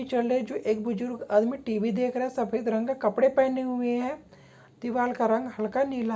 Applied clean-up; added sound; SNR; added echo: none; none; none; none.